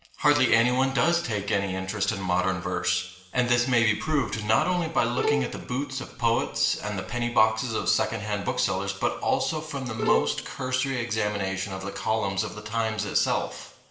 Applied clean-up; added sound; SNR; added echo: none; Bowed string instrument; 3 dB; reverberation time 1.0 s.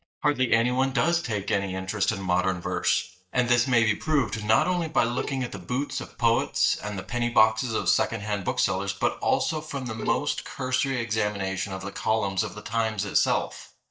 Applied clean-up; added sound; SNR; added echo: neural mask model DeepFilterNet 3.